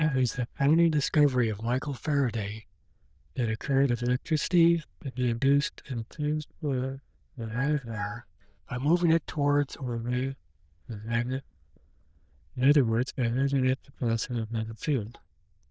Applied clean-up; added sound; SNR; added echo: neural diffusion model UNIVERSE++.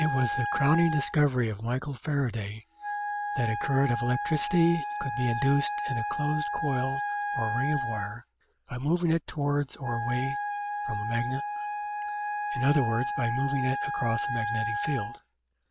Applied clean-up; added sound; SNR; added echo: none; Wind instrument, woodwind instrument; 3 dB; none.